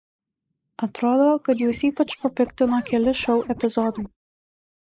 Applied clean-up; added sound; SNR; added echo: neural mask model Resemble Enhance denoiser.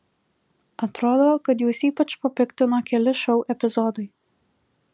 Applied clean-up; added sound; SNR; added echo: none; none; none; none.